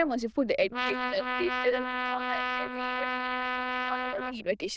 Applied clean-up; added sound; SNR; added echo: neural diffusion model UNIVERSE++.